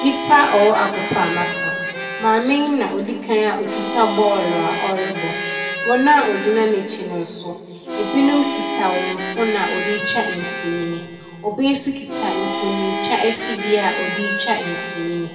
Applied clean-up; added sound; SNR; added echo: none; Harmonica; 6 dB; reverberation time 2.3 s.